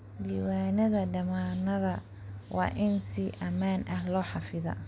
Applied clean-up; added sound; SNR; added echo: none; none; none; none.